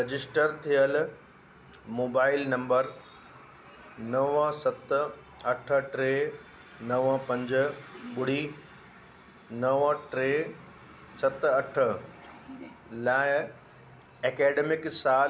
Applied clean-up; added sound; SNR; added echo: none; none; none; none.